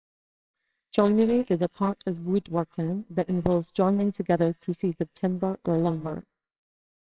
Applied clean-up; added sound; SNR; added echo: neural separator model SepFormer WHAMR!.